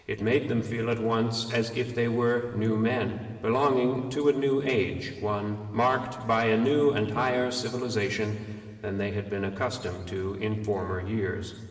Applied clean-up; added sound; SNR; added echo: none; none; none; reverberation time 1.9 s.